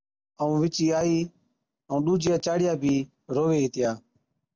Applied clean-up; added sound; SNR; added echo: none; none; none; none.